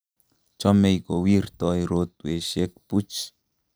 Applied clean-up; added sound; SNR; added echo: none; none; none; none.